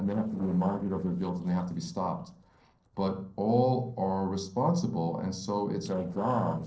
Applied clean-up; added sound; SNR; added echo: neural separator model SepFormer DNS4.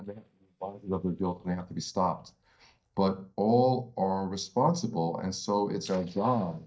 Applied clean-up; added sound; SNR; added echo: neural mask model DeepFilterNet 3.